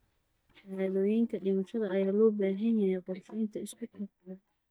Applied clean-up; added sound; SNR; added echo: neural mask model DeepFilterNet 3.